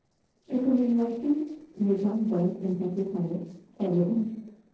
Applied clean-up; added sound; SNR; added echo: neural separator model SepFormer DNS4.